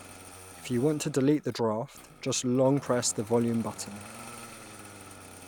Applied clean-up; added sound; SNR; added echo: none; Engine starting; 18 dB; none.